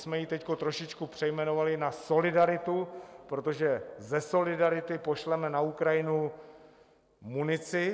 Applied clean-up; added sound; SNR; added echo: none; none; none; none.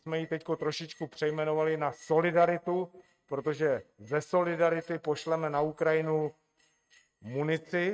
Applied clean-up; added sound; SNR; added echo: neural mask model RNNoise.